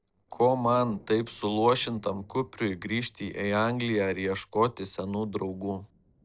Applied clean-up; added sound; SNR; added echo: neural separator model SepFormer DNS4.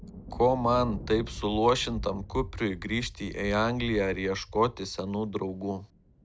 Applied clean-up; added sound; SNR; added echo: none; Thunder; 12 dB; none.